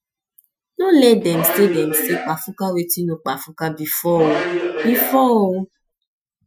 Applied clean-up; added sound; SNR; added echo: classical method Wiener filter.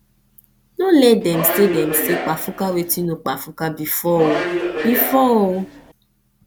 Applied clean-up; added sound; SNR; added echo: none; Subway, metro, underground; 6 dB; none.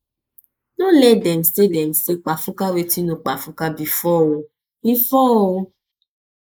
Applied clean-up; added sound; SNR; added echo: neural mask model Resemble Enhance denoiser.